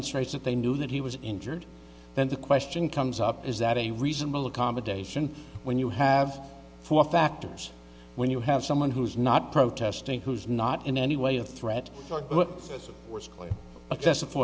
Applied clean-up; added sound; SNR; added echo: none; none; none; none.